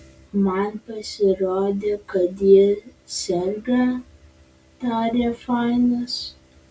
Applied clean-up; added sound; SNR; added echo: none; none; none; none.